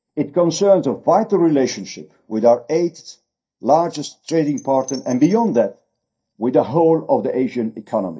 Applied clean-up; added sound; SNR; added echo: neural mask model DeepFilterNet 3.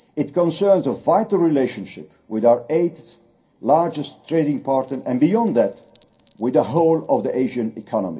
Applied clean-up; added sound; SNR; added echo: none; Chime; 3 dB; reverberation time 0.3 s.